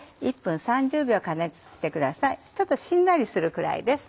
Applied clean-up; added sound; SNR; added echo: none; none; none; none.